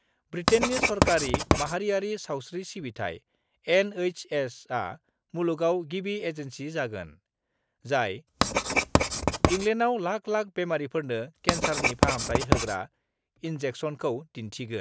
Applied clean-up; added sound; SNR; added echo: none; Writing; -2 dB; none.